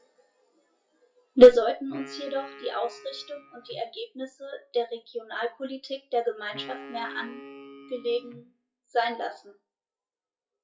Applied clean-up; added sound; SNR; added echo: classical method WPE with log-MMSE.